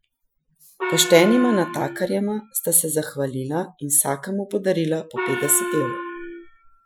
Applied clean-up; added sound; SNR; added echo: classical method Wiener filter.